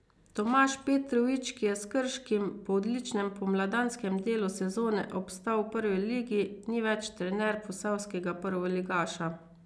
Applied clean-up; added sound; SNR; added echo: none; none; none; none.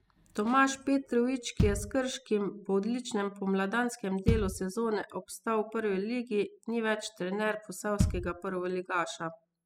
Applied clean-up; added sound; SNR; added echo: classical method spectral subtraction.